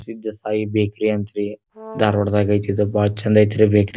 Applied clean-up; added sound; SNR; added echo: none; Brass instrument; 18 dB; none.